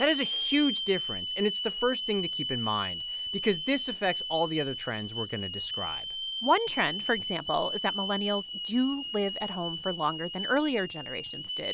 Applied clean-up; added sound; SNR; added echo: none; Hiss / Alarm; 5 dB; none.